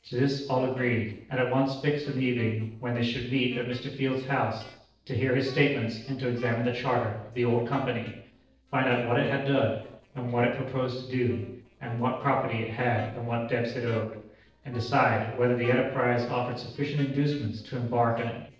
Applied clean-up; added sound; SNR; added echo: neural separator model SepFormer DNS4.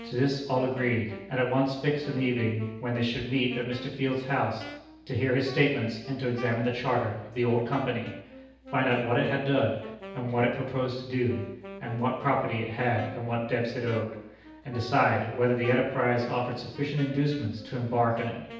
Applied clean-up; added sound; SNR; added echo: none; Wind instrument, woodwind instrument; 16 dB; reverberation time 0.9 s.